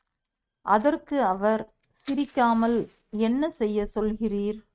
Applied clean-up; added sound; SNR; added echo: neural mask model RNNoise.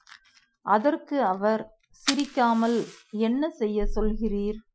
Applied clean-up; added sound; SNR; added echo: classical method Wiener filter.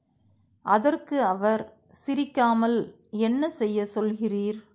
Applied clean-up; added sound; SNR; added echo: none; none; none; none.